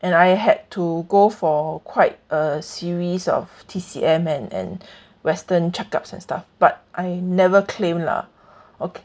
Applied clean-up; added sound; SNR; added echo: none; none; none; none.